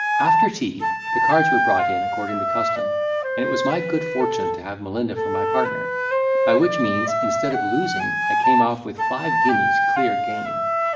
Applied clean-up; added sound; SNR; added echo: none; Wind instrument, woodwind instrument; -5 dB; reverberation time 0.9 s.